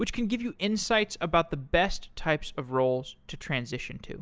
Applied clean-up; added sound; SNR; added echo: none; none; none; none.